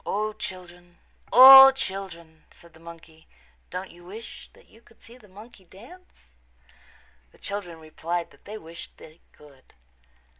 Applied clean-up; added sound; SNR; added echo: none; none; none; none.